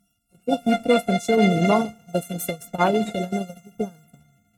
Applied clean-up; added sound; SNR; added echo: neural mask model RNNoise.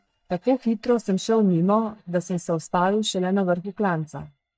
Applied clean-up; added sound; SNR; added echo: neural mask model DeepFilterNet 3.